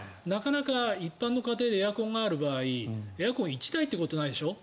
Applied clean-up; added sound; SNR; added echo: none; none; none; none.